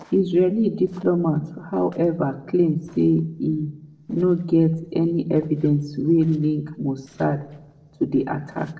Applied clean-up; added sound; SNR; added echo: neural separator model SepFormer DNS4.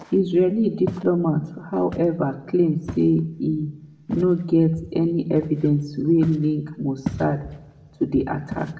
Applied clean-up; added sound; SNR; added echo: none; Walk, footsteps; 17 dB; reverberation time 0.6 s.